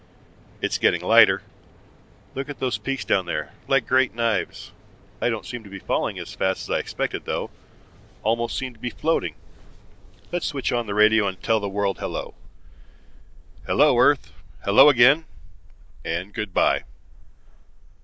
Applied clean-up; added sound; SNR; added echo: none; Mechanical fan; 17 dB; none.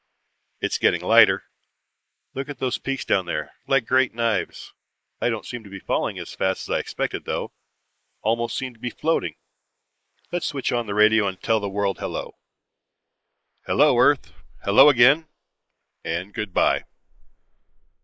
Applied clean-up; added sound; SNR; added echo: neural mask model Resemble Enhance denoiser.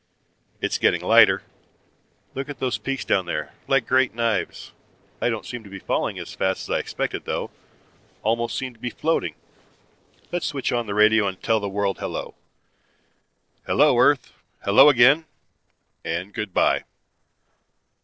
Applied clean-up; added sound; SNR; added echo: neural separator model SepFormer DNS4.